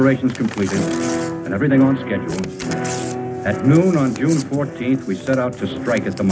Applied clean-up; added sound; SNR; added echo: none; Crumpling, crinkling / Tearing; 18 dB; none.